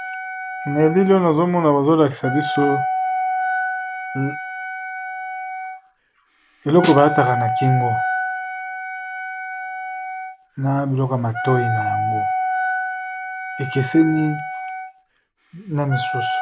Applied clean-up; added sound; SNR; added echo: none; Wind instrument, woodwind instrument + Snare drum; 4 dB; none.